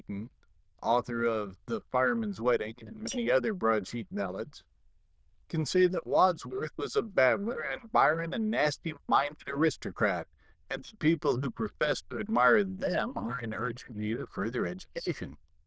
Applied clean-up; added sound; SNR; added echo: neural diffusion model UNIVERSE++.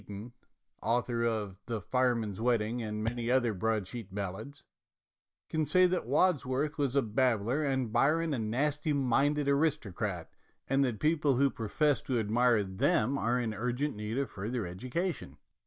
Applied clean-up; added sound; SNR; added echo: neural mask model DeepFilterNet 3.